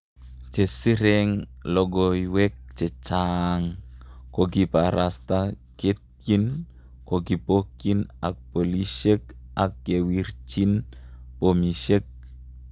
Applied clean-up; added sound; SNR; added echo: none; none; none; none.